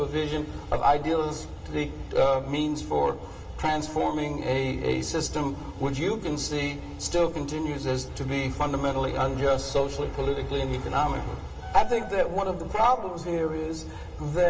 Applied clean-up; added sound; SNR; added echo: none; Wind instrument, woodwind instrument; 17 dB; reverberation time 1.8 s.